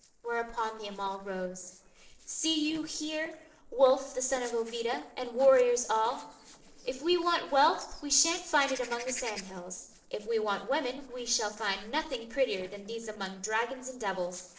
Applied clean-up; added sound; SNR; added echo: neural separator model SepFormer DNS4.